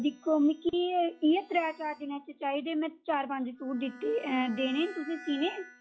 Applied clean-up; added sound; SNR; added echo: classical method log-MMSE.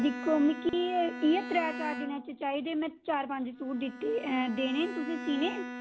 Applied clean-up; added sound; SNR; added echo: none; Bowed string instrument; 10 dB; none.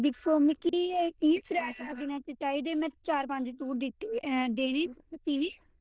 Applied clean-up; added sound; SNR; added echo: neural diffusion model UNIVERSE++.